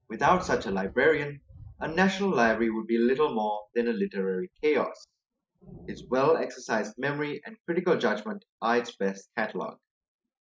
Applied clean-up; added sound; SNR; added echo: classical method Wiener filter.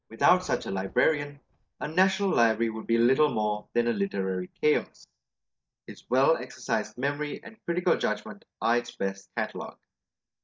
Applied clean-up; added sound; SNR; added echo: neural mask model DeepFilterNet 3.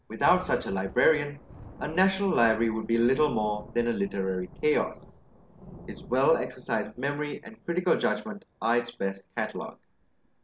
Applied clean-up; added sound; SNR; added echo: none; Thunder; 19 dB; none.